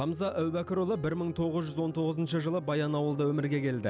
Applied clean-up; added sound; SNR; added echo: none; none; none; none.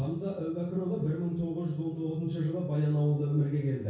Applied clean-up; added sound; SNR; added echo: none; none; none; reverberation time 0.6 s.